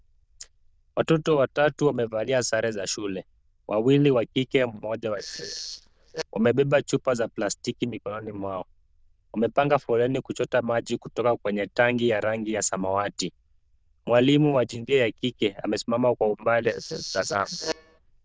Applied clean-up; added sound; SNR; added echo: neural diffusion model UNIVERSE++.